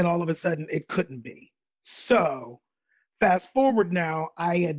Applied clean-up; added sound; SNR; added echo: none; none; none; none.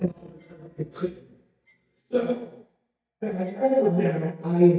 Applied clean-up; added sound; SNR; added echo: neural mask model DeepFilterNet 3.